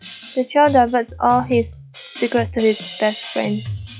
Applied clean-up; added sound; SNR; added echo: classical method log-MMSE.